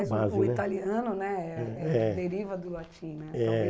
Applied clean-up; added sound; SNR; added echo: none; none; none; none.